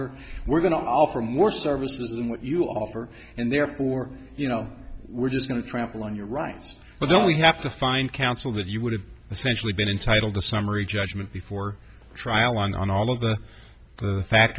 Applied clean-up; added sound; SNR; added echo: none; none; none; none.